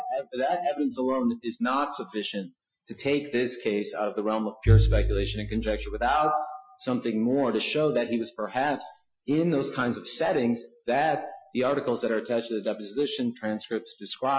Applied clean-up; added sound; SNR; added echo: classical method Wiener filter.